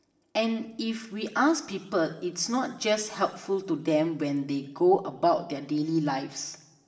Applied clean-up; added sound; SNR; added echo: none; none; none; reverberation time 0.9 s.